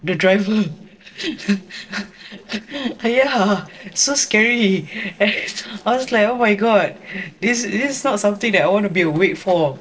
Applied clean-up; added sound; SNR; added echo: neural separator model SepFormer DNS4.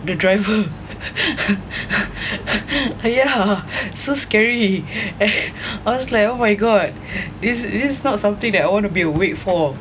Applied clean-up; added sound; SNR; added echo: none; none; none; none.